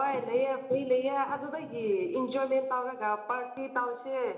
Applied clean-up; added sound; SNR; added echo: none; none; none; reverberation time 0.8 s.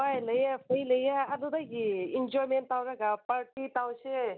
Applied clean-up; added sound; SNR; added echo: none; none; none; none.